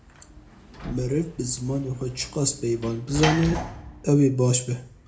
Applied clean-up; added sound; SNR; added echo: none; Sliding door / Slam; 10 dB; reverberation time 0.4 s.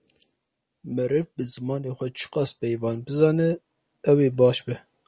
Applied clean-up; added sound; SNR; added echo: none; none; none; none.